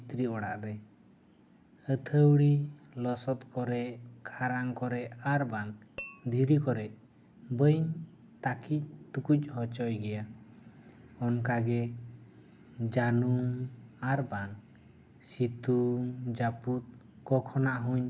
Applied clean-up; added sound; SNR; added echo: none; Tap / Glass; 18 dB; none.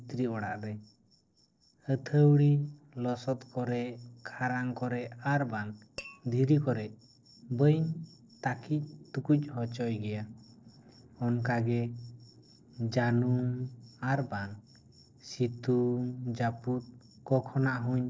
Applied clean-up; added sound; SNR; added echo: neural separator model SepFormer DNS4.